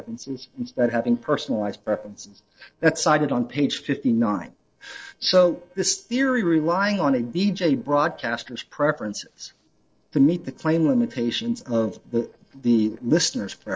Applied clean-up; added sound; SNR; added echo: neural separator model SepFormer DNS4.